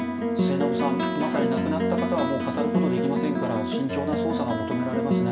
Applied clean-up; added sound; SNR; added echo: none; Plucked string instrument; -4 dB; reverberation time 0.1 s.